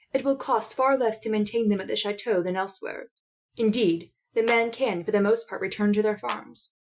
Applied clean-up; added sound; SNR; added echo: classical method Wiener filter.